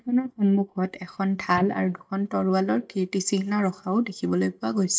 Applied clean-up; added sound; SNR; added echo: neural mask model DeepFilterNet 3.